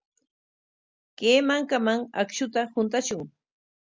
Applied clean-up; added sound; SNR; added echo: none; none; none; none.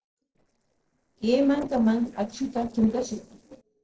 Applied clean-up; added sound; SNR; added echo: neural separator model SepFormer DNS4.